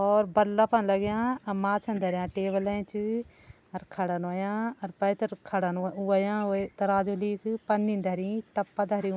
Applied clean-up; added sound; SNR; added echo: none; none; none; none.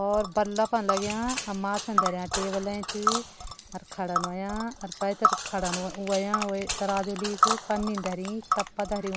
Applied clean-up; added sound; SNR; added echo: none; Tick; 1 dB; none.